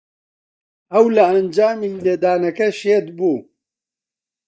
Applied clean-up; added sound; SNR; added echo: neural mask model DeepFilterNet 3.